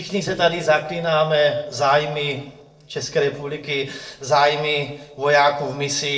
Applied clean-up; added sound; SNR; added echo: neural separator model SepFormer DNS4.